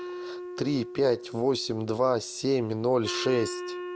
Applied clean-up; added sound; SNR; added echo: none; Wind instrument, woodwind instrument; 11 dB; none.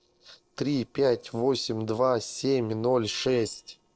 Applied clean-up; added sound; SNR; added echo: neural separator model SepFormer DNS4.